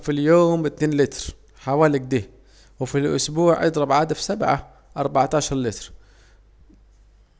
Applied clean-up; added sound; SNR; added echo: none; none; none; none.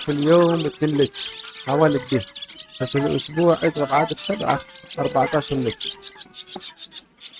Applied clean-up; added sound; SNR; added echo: neural mask model RNNoise.